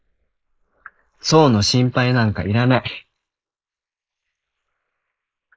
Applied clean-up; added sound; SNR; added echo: neural mask model Resemble Enhance denoiser.